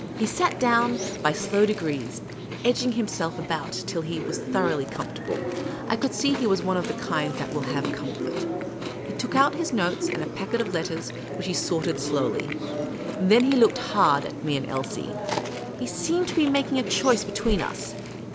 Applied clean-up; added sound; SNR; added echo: none; Chewing, mastication; 5 dB; none.